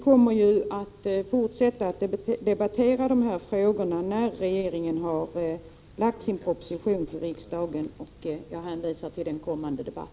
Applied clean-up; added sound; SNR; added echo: none; none; none; none.